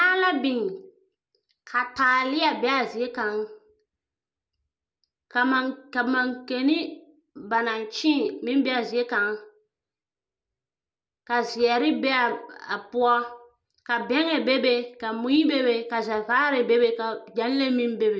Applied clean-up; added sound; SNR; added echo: none; none; none; none.